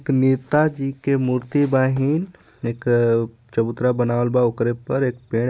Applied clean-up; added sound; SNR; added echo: none; none; none; none.